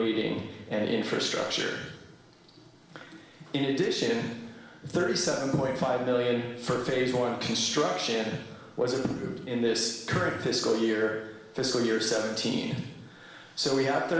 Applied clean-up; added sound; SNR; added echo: none; none; none; reverberation time 1.1 s.